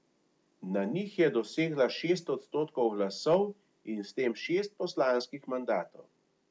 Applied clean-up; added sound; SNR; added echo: none; none; none; none.